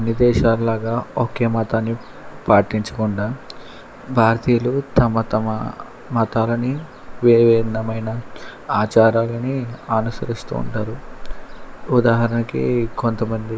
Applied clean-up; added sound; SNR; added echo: none; Ocean; 13 dB; none.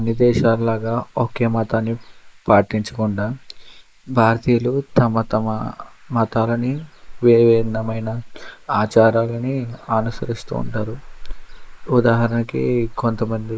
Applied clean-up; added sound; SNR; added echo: neural mask model Resemble Enhance denoiser.